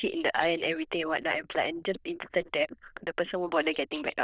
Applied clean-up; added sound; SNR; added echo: neural diffusion model UNIVERSE++.